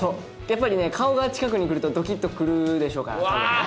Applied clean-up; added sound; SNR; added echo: none; none; none; none.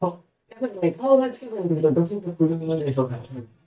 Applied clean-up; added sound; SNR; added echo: neural mask model DeepFilterNet 3.